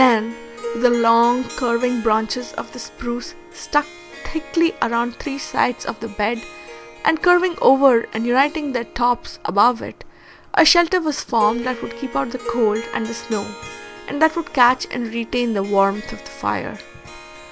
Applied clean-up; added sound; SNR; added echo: none; Harp; 15 dB; none.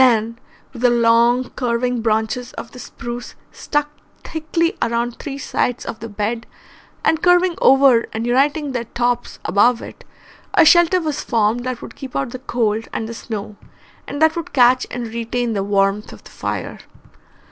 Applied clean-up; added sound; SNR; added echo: none; none; none; none.